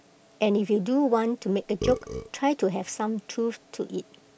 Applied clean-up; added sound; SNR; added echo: none; Burping, eructation; 10 dB; none.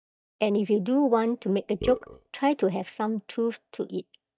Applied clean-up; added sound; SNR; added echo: neural mask model DeepFilterNet 3.